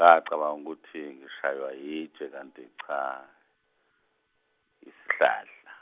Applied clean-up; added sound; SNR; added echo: none; none; none; none.